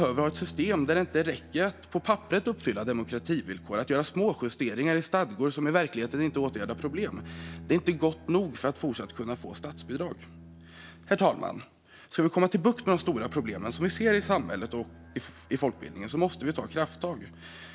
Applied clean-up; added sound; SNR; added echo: none; Bowed string instrument; 18 dB; none.